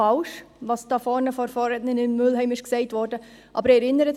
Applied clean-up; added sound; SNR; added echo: none; none; none; none.